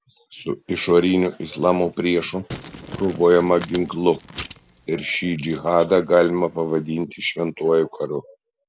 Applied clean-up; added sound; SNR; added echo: none; Crumpling, crinkling; 14 dB; none.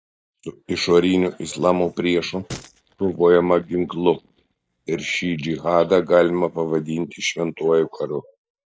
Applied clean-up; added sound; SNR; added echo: neural mask model DeepFilterNet 3.